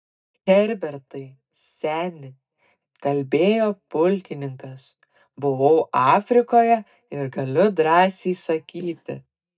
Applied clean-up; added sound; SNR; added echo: neural mask model DeepFilterNet 3.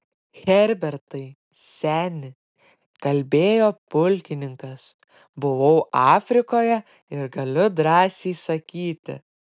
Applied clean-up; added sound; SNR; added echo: none; none; none; none.